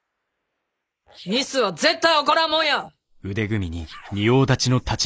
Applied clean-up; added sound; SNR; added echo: neural mask model Resemble Enhance denoiser.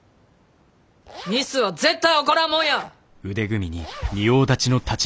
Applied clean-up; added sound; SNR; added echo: none; Zipper (clothing); 19 dB; none.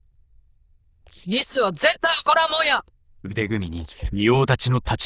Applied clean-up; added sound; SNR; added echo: neural diffusion model UNIVERSE++.